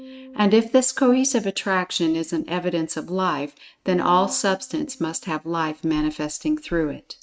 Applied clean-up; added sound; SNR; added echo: neural mask model RNNoise.